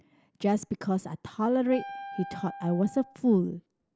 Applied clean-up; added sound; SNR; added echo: none; Wind instrument, woodwind instrument; 14 dB; none.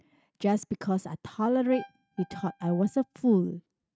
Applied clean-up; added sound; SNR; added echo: neural mask model RNNoise.